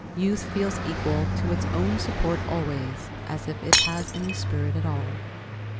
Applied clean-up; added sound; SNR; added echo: none; Car passing by + Shatter; -2 dB; none.